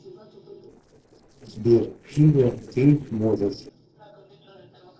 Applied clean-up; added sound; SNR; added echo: neural separator model SepFormer DNS4.